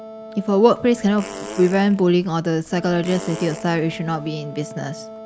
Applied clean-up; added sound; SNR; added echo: none; Wind instrument, woodwind instrument + Fart; 15 dB; none.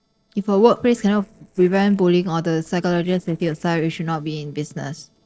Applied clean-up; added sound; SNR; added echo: neural separator model SepFormer DNS4.